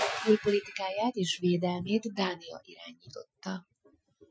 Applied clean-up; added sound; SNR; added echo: classical method Wiener filter.